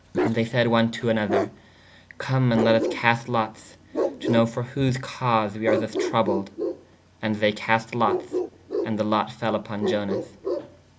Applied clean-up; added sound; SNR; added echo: none; Bark; 5 dB; none.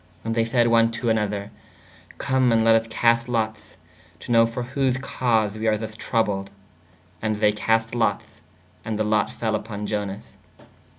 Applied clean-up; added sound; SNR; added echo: none; none; none; none.